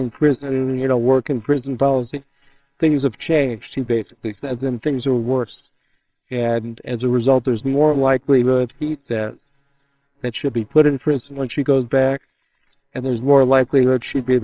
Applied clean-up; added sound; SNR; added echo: neural separator model SepFormer WHAMR!.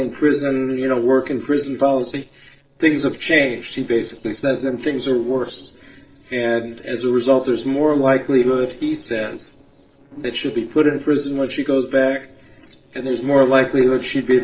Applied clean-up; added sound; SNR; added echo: neural separator model SepFormer DNS4.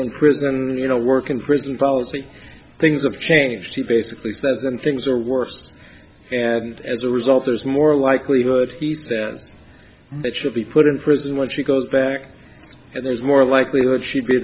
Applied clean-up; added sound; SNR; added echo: none; none; none; none.